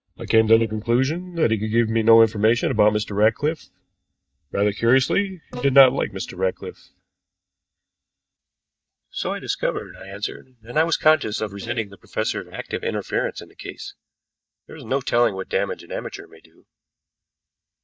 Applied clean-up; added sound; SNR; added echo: neural mask model DeepFilterNet 3.